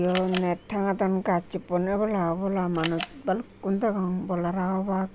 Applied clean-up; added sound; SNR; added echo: none; Camera; 15 dB; none.